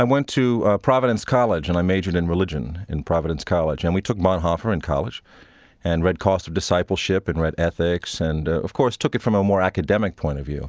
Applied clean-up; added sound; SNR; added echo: none; none; none; none.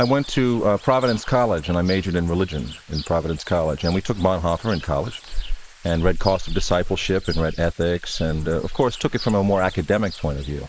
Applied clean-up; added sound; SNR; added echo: neural mask model Resemble Enhance denoiser.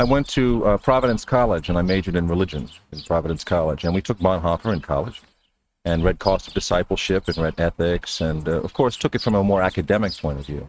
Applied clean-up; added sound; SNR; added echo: neural mask model RNNoise.